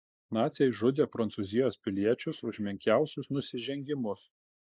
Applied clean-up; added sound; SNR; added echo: neural mask model Resemble Enhance denoiser.